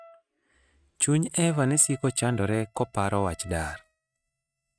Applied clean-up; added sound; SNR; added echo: neural mask model RNNoise.